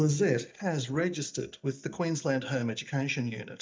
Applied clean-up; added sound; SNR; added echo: neural mask model DeepFilterNet 3.